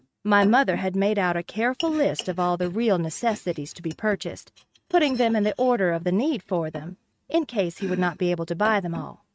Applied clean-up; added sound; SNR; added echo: neural mask model RNNoise.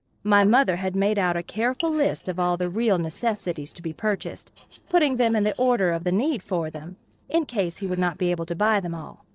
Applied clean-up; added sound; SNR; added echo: neural separator model SepFormer DNS4.